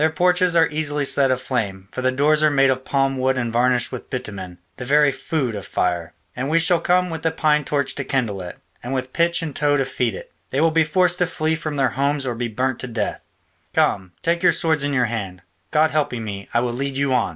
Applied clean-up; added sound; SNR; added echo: none; none; none; none.